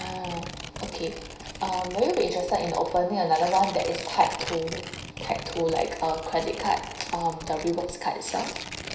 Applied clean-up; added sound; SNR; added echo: none; Tearing; 11 dB; reverberation time 0.9 s.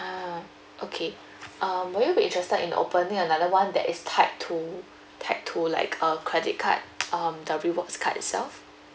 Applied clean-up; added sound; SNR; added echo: none; none; none; none.